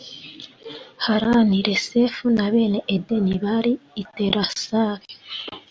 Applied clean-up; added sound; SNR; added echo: none; none; none; none.